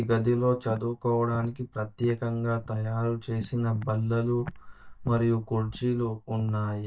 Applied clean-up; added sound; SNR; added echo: neural mask model DeepFilterNet 3.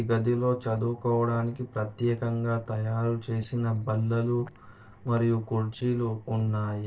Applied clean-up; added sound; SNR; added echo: neural separator model SepFormer DNS4.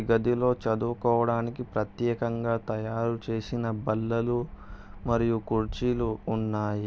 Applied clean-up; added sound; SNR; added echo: none; none; none; none.